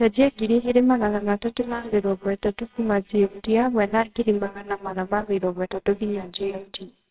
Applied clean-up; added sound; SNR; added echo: neural separator model SepFormer WHAMR!.